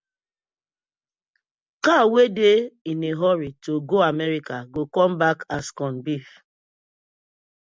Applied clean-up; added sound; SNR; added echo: none; none; none; none.